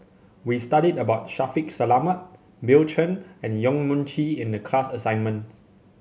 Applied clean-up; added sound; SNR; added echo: none; none; none; none.